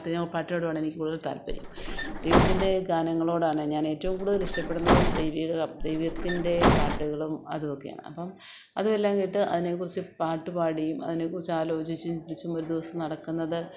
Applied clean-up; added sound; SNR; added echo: none; Bus; -2 dB; none.